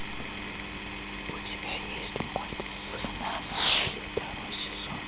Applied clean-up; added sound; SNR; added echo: none; Fireworks + Power tool; 4 dB; none.